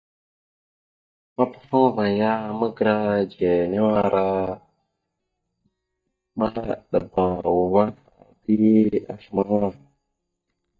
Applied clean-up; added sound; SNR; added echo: neural mask model DeepFilterNet 3.